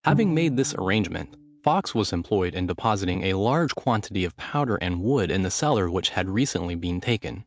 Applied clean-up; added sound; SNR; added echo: neural mask model RNNoise.